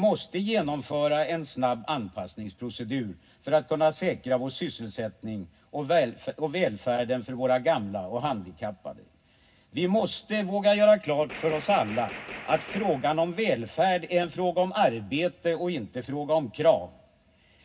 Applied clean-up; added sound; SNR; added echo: none; Gunshot, gunfire; 14 dB; reverberation time 0.4 s.